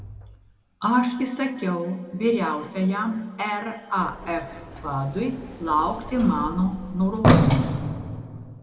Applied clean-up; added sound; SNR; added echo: none; Sliding door; 3 dB; reverberation time 1.8 s.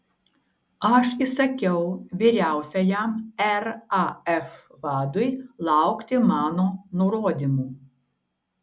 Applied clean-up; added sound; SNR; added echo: none; none; none; none.